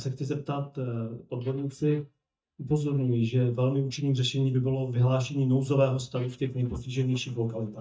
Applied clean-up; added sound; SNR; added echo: neural mask model DeepFilterNet 3.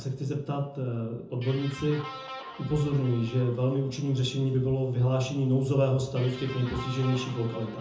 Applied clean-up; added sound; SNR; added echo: none; Guitar; 17 dB; reverberation time 0.5 s.